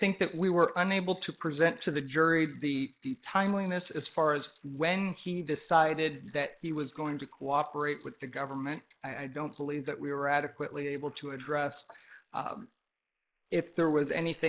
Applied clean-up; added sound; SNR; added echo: neural mask model Resemble Enhance denoiser.